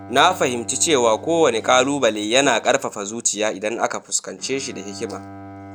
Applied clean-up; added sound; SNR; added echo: none; Bowed string instrument; 20 dB; none.